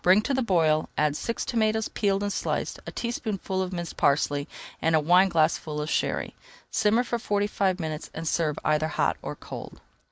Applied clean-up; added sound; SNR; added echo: none; none; none; none.